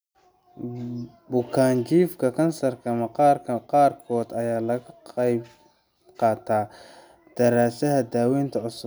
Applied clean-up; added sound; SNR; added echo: none; none; none; none.